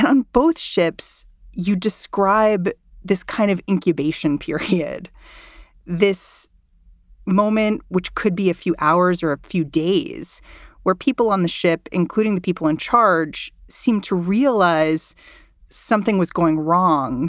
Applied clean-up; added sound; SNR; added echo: none; none; none; none.